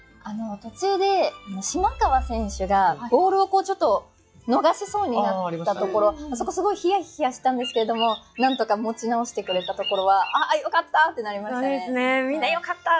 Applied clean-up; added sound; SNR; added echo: classical method log-MMSE.